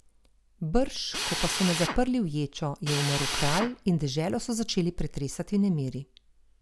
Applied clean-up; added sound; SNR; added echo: none; Drill; 4 dB; none.